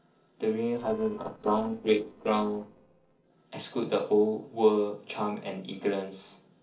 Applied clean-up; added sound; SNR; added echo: neural separator model SepFormer DNS4.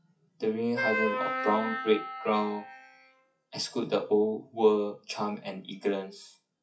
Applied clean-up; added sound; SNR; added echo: classical method WPE with log-MMSE.